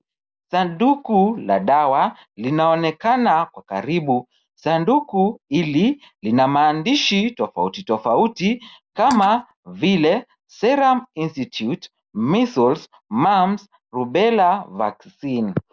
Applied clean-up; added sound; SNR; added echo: neural mask model Resemble Enhance denoiser.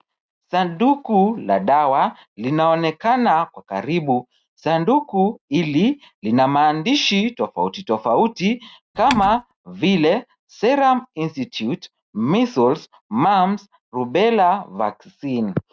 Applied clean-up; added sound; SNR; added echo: neural mask model RNNoise.